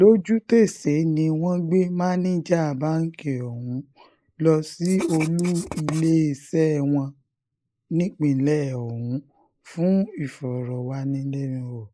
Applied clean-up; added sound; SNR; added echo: neural mask model Resemble Enhance denoiser.